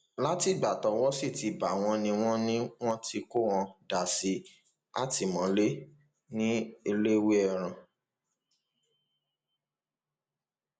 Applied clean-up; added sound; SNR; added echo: none; none; none; none.